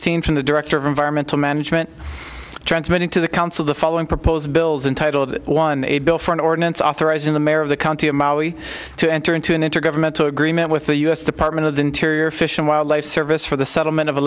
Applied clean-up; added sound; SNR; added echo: none; none; none; none.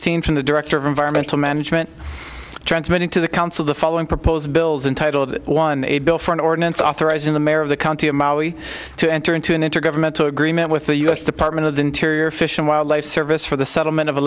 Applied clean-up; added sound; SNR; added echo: none; Bathtub (filling or washing) / Water / Splash, splatter; 16 dB; none.